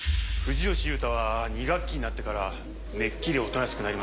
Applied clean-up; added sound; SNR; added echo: none; none; none; none.